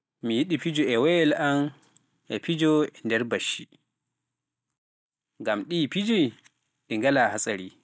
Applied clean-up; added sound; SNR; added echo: none; none; none; none.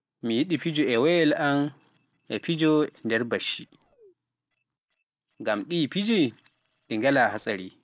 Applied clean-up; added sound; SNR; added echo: neural separator model SepFormer DNS4.